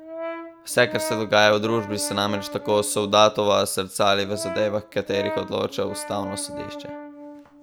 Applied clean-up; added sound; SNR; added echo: none; Brass instrument; 11 dB; none.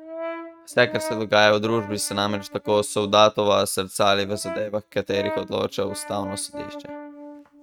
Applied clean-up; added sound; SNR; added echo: neural mask model RNNoise.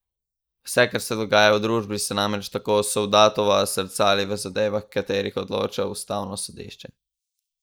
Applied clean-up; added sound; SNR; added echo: neural mask model Resemble Enhance denoiser.